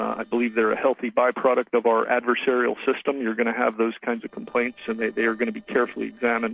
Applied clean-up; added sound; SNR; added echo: neural separator model SepFormer DNS4.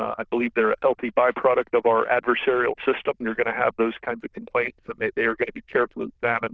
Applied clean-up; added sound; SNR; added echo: neural diffusion model UNIVERSE++.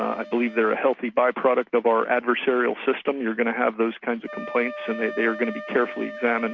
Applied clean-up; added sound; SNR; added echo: none; Wind instrument, woodwind instrument; 16 dB; none.